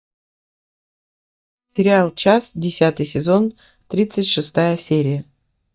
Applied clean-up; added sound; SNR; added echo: neural mask model DeepFilterNet 3.